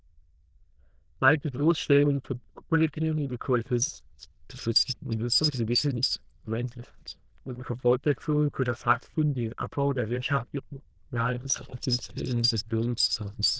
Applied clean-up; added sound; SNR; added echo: neural diffusion model UNIVERSE++.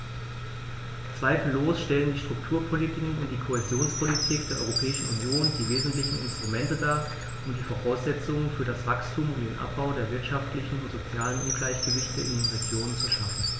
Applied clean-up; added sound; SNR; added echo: none; Chime; 7 dB; none.